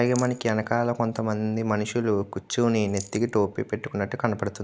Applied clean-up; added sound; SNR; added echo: none; Rattle; 18 dB; none.